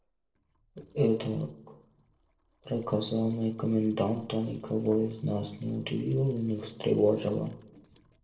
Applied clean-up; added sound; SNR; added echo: neural separator model SepFormer DNS4.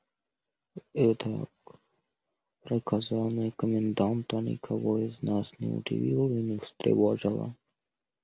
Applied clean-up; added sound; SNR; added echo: none; none; none; none.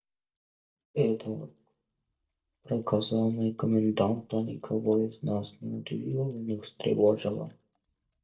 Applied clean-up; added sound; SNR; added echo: neural mask model DeepFilterNet 3.